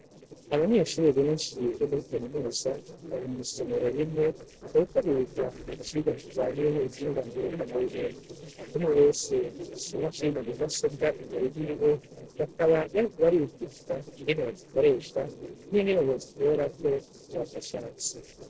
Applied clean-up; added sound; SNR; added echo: neural separator model SepFormer DNS4.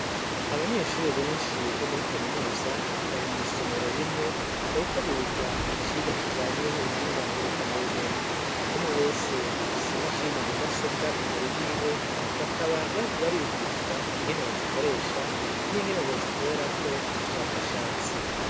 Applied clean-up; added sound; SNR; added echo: none; Water; -4 dB; none.